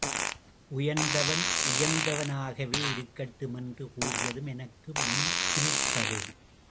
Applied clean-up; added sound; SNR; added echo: none; Fart; -3 dB; none.